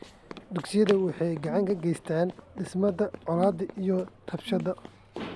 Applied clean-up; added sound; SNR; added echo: none; Run + Brass instrument; 13 dB; none.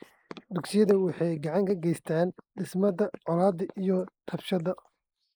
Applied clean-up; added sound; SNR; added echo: neural mask model Resemble Enhance denoiser.